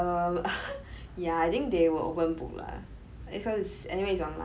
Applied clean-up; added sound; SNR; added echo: none; none; none; none.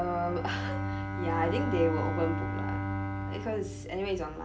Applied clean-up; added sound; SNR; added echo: none; Bowed string instrument; 1 dB; none.